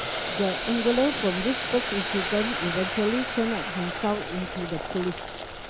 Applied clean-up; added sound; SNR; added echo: none; Boiling; 3 dB; none.